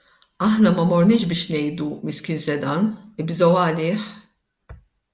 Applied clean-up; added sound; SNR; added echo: none; none; none; none.